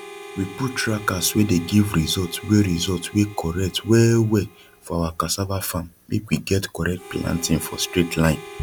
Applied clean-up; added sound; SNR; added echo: none; Harmonica; 18 dB; none.